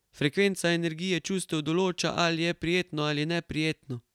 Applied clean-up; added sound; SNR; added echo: none; none; none; none.